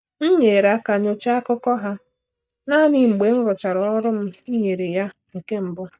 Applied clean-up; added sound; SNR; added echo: neural mask model DeepFilterNet 3.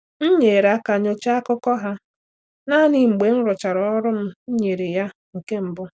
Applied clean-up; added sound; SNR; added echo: none; none; none; none.